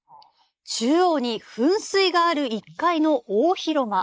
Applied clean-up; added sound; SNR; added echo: neural mask model Resemble Enhance denoiser.